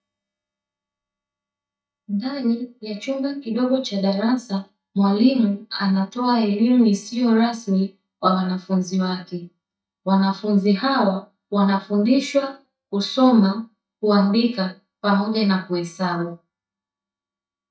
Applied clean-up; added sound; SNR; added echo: neural mask model DeepFilterNet 3.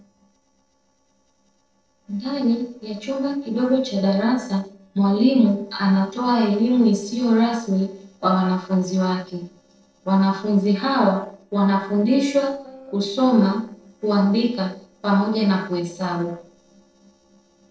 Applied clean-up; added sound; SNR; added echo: neural separator model SepFormer DNS4.